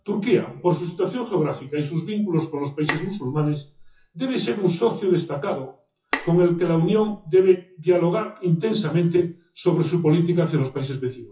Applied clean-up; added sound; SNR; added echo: classical method WPE with log-MMSE.